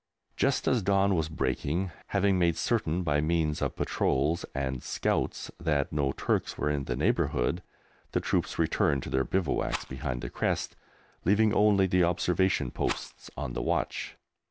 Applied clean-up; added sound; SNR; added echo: none; Rattle; 12 dB; none.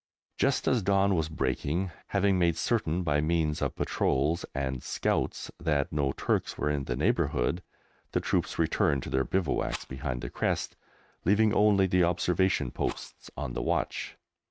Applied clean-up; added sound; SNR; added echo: neural mask model RNNoise.